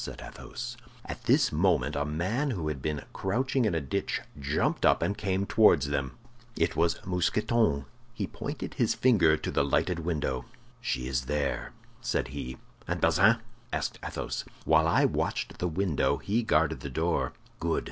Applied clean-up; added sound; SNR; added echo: none; none; none; none.